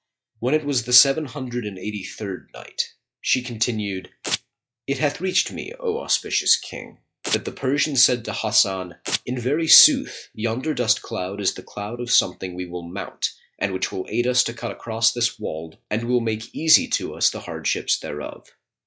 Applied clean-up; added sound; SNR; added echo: classical method log-MMSE.